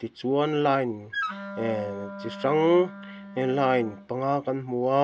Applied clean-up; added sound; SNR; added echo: none; Wind instrument, woodwind instrument; 12 dB; none.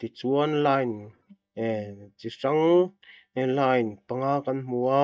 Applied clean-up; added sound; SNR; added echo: neural mask model DeepFilterNet 3.